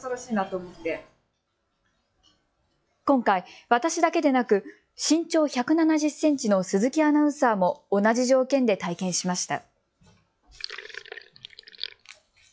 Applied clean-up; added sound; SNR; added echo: classical method log-MMSE.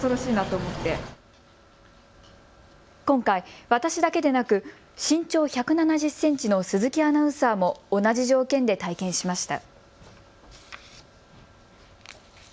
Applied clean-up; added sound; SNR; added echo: none; none; none; none.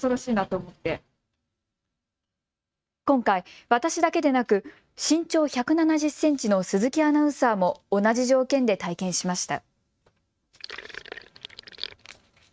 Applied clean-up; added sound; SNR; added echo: neural mask model RNNoise.